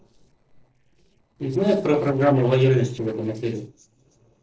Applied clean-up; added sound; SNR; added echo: neural separator model SepFormer DNS4.